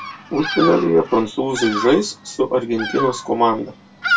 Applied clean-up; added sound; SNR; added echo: none; Bird vocalization, bird call, bird song; 7 dB; reverberation time 0.2 s.